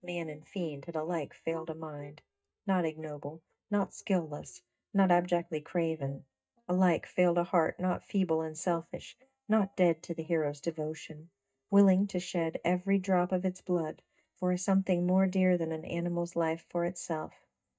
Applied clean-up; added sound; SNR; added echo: neural mask model DeepFilterNet 3.